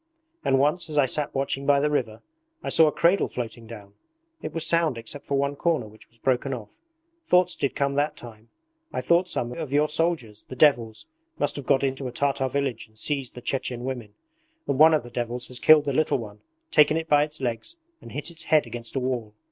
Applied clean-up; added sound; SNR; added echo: none; none; none; none.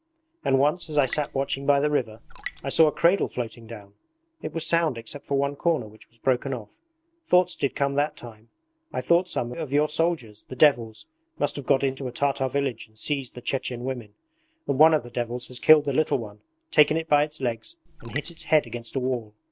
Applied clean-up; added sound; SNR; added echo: none; Raindrop; 15 dB; none.